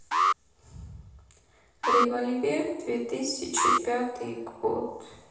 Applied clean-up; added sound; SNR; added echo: none; Alarm; 0 dB; reverberation time 0.9 s.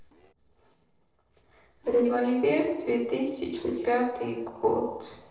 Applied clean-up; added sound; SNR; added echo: neural separator model SepFormer DNS4.